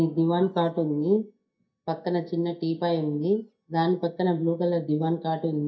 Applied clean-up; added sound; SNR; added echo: neural mask model DeepFilterNet 3.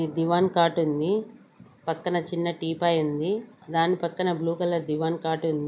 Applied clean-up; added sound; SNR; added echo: none; none; none; none.